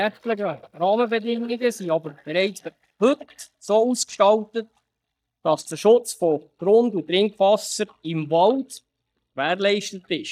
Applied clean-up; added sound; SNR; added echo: neural mask model DeepFilterNet 3.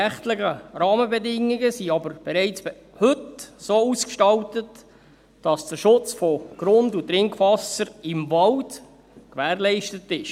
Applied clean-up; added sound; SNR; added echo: none; none; none; none.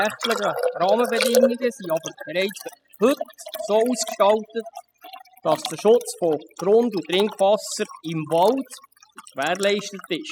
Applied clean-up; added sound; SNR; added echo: classical method spectral subtraction.